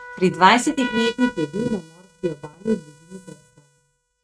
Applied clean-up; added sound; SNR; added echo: neural mask model RNNoise.